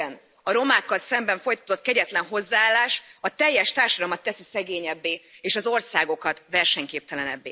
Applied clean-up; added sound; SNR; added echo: none; none; none; none.